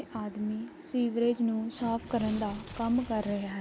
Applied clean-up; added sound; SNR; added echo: none; Tearing; 12 dB; none.